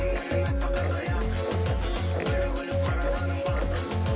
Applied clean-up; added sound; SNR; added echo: none; Guitar; 6 dB; none.